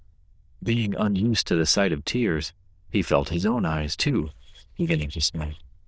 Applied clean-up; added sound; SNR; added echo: neural diffusion model UNIVERSE++.